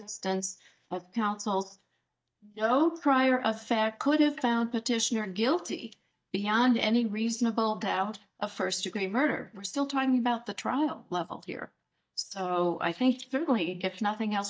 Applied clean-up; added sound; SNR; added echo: neural mask model DeepFilterNet 3.